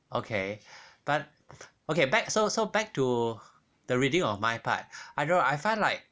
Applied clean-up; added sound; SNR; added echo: none; none; none; none.